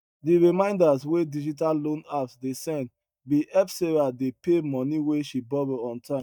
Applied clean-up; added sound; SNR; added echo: neural mask model DeepFilterNet 3.